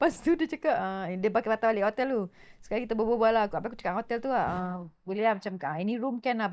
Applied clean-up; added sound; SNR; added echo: neural mask model DeepFilterNet 3.